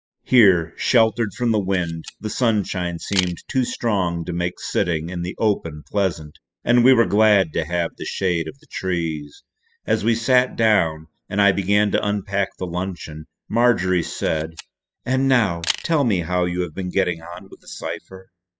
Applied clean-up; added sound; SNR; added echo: classical method spectral subtraction.